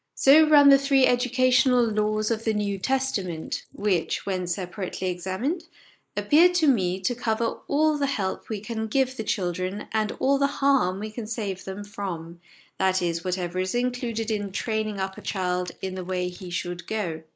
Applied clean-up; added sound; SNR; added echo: neural mask model Resemble Enhance denoiser.